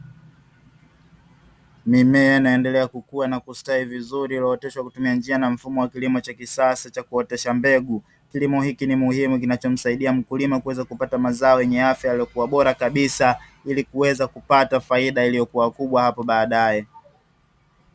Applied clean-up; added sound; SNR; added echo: none; none; none; none.